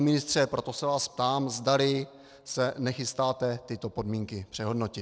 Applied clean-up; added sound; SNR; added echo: none; none; none; none.